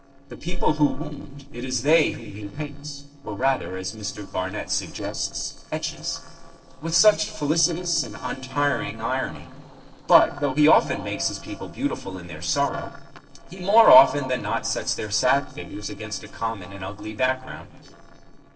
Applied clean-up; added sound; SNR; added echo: neural separator model SepFormer DNS4.